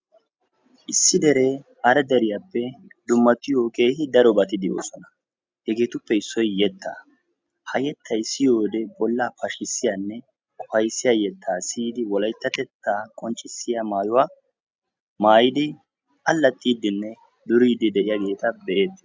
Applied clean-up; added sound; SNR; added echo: none; none; none; none.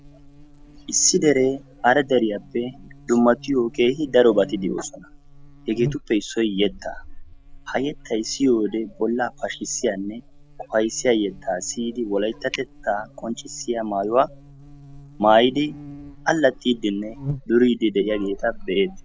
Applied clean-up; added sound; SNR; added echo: none; Buzz; 17 dB; none.